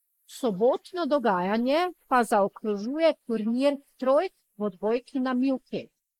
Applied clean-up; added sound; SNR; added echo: neural mask model Resemble Enhance denoiser.